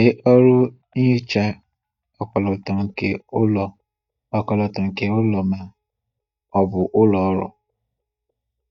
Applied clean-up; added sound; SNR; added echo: neural mask model DeepFilterNet 3.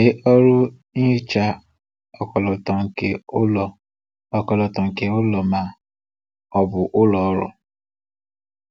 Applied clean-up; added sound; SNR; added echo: none; none; none; none.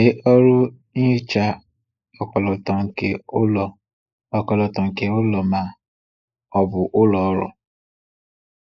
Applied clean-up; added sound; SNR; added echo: neural mask model Resemble Enhance denoiser.